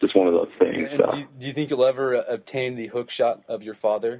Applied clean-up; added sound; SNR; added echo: none; none; none; none.